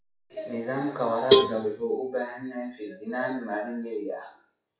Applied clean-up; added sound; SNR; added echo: classical method WPE with log-MMSE.